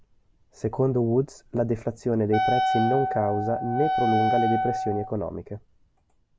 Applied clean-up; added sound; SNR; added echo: none; Wind instrument, woodwind instrument; -1 dB; none.